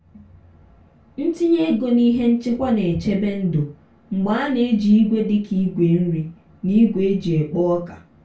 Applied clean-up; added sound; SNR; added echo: none; none; none; reverberation time 0.2 s.